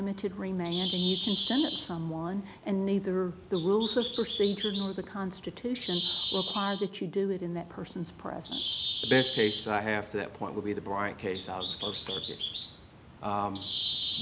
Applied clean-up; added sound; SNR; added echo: none; Bird; 4 dB; none.